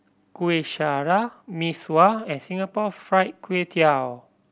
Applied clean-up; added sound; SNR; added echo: none; none; none; none.